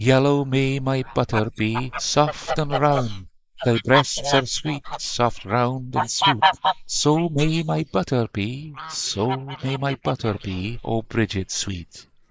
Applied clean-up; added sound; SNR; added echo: neural mask model Resemble Enhance denoiser.